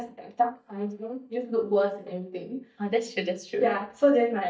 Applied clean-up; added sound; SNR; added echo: neural mask model DeepFilterNet 3.